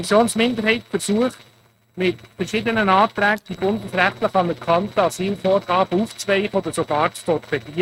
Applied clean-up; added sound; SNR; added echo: neural mask model RNNoise.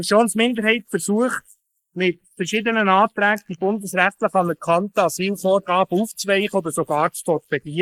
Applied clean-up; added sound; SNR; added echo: neural mask model Resemble Enhance denoiser.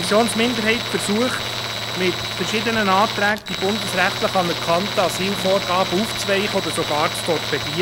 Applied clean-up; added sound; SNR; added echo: none; Tools; 4 dB; none.